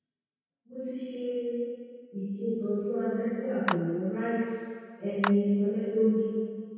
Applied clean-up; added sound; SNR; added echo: none; Clapping; 9 dB; reverberation time 2.0 s.